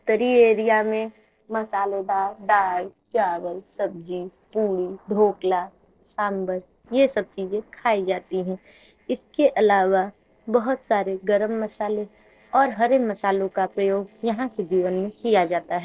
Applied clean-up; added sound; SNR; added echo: neural separator model SepFormer DNS4.